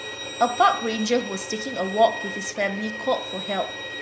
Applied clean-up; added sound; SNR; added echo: none; Bowed string instrument; 9 dB; none.